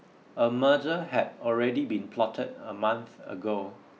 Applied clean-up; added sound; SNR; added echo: none; none; none; none.